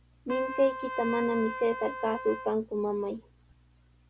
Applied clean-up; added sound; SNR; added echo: none; Trumpet; 9 dB; none.